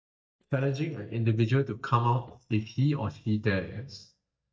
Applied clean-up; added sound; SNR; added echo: neural mask model DeepFilterNet 3.